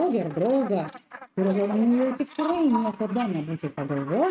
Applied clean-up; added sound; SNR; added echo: neural mask model RNNoise.